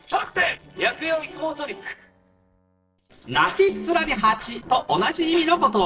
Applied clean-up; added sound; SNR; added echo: neural separator model SepFormer DNS4.